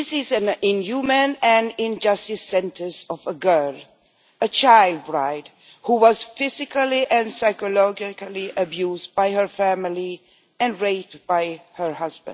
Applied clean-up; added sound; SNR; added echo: none; none; none; none.